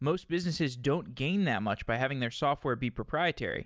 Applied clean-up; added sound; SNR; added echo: none; none; none; none.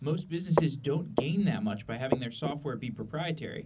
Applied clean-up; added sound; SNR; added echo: none; Walk, footsteps; 5 dB; reverberation time 0.4 s.